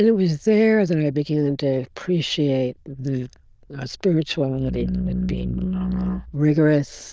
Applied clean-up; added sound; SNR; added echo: neural diffusion model UNIVERSE++.